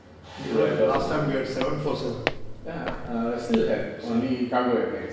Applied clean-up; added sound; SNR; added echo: none; Walk, footsteps; 8 dB; reverberation time 1.2 s.